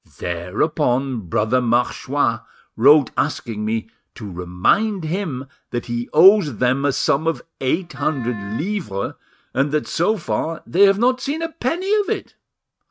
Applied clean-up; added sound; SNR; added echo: neural mask model RNNoise.